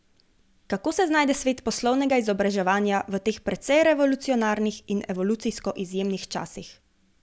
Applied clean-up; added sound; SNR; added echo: none; none; none; none.